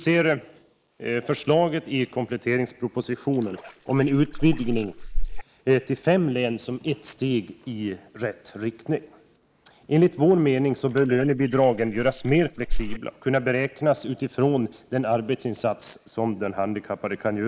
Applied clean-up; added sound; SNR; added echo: neural mask model Resemble Enhance denoiser.